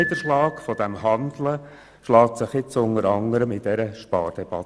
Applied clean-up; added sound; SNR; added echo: none; Piano; 16 dB; none.